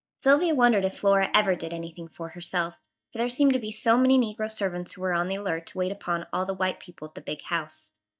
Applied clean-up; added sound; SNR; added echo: neural mask model DeepFilterNet 3.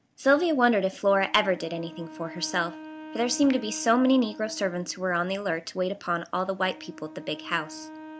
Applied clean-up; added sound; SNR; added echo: none; Wind instrument, woodwind instrument; 18 dB; none.